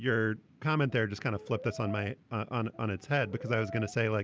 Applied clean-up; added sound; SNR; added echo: none; Brass instrument; 16 dB; none.